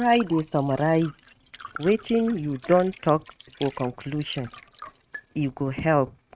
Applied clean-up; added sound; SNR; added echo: neural mask model RNNoise.